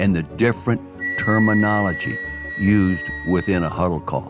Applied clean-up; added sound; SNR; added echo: none; Wind instrument, woodwind instrument; 9 dB; none.